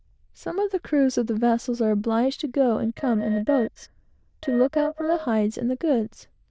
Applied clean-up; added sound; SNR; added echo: neural diffusion model UNIVERSE++.